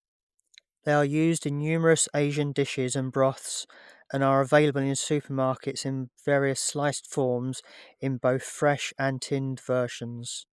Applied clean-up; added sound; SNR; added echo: neural mask model Resemble Enhance denoiser.